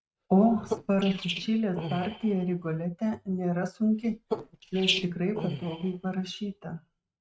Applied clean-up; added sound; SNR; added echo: neural mask model RNNoise.